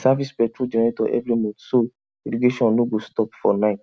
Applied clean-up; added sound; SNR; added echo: none; none; none; none.